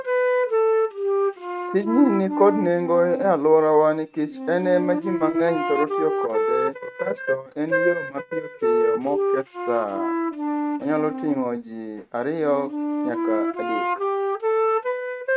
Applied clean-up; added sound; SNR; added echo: neural mask model RNNoise.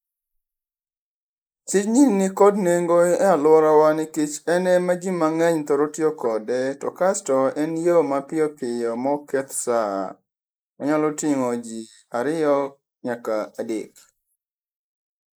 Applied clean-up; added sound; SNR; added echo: neural mask model Resemble Enhance denoiser.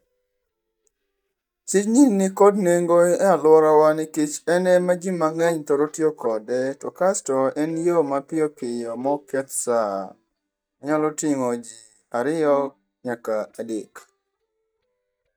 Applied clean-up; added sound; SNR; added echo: neural mask model DeepFilterNet 3.